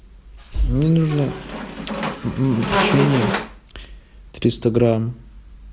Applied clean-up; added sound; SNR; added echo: none; Squeak; 3 dB; none.